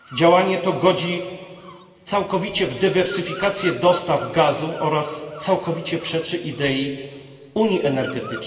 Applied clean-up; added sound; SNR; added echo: none; Bird vocalization, bird call, bird song; 19 dB; reverberation time 2.2 s.